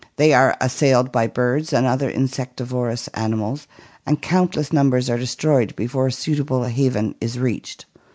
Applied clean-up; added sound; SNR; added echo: none; none; none; none.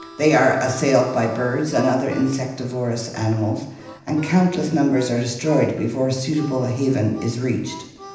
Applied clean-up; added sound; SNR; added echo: none; Harmonica; 20 dB; reverberation time 0.9 s.